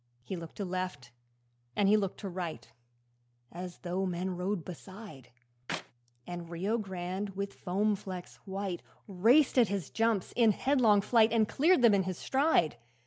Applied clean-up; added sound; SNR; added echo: none; Clapping; 13 dB; none.